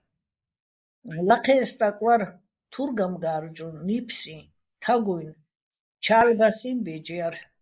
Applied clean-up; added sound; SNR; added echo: neural mask model Resemble Enhance denoiser.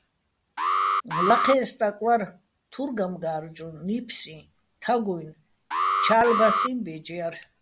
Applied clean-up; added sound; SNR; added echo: none; Alarm; -1 dB; none.